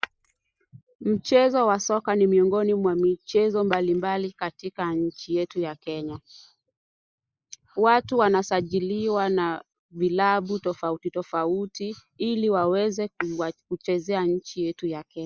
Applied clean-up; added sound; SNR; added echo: neural mask model Resemble Enhance denoiser.